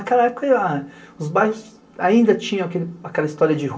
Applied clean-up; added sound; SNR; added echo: none; none; none; reverberation time 0.2 s.